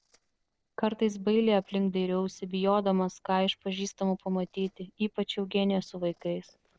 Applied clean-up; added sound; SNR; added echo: neural separator model SepFormer DNS4.